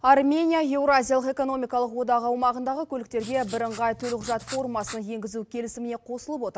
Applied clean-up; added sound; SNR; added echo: none; Writing; 16 dB; none.